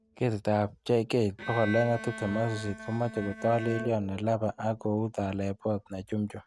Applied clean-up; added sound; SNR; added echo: neural mask model RNNoise.